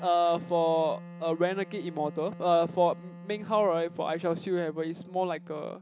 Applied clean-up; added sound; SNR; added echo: none; Wind instrument, woodwind instrument; 16 dB; none.